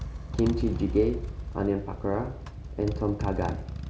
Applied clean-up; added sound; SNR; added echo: none; Motorcycle; 5 dB; none.